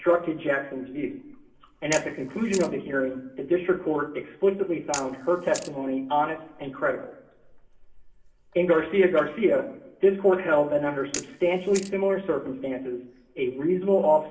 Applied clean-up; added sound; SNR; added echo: none; Camera; 16 dB; reverberation time 0.6 s.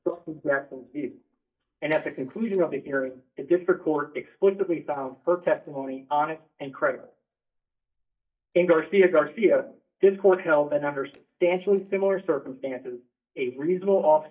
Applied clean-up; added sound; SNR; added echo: neural mask model DeepFilterNet 3.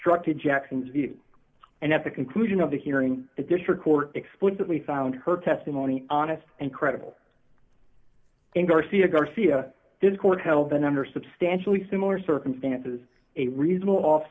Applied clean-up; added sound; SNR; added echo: none; none; none; none.